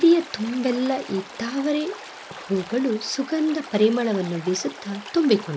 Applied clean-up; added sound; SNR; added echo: none; Stream; 16 dB; none.